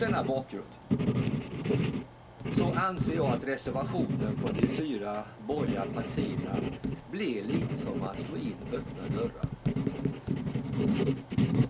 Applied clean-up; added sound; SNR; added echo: none; Writing; -5 dB; reverberation time 0.2 s.